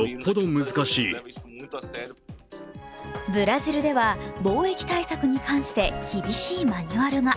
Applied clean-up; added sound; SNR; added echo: none; Bowed string instrument + Liquid; 19 dB; none.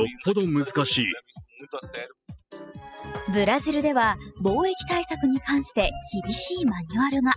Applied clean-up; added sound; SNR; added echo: classical method spectral subtraction.